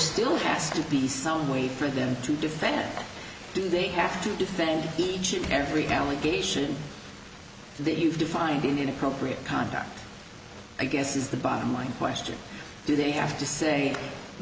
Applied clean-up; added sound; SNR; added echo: none; none; none; none.